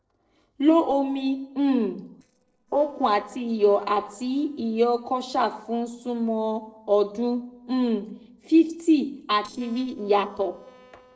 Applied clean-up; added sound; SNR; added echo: neural separator model SepFormer DNS4.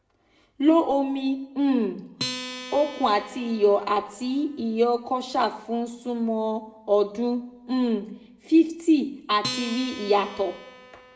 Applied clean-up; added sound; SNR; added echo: none; Acoustic guitar; 16 dB; reverberation time 0.6 s.